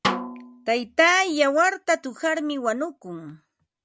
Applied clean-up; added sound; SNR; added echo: none; Snare drum; 8 dB; none.